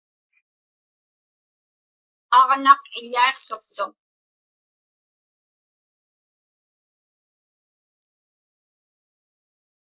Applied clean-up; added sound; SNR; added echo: neural mask model Resemble Enhance denoiser.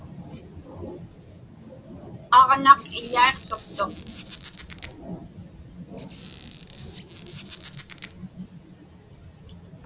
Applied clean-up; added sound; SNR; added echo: none; Squeak; 17 dB; none.